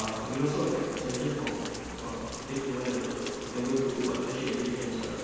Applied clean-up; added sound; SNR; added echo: none; Rain; 10 dB; reverberation time 2.1 s.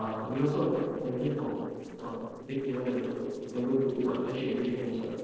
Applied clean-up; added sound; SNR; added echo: neural separator model SepFormer DNS4.